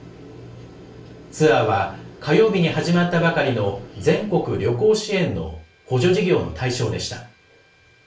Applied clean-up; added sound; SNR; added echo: none; none; none; reverberation time 0.3 s.